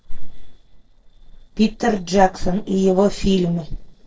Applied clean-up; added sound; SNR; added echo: neural separator model SepFormer DNS4.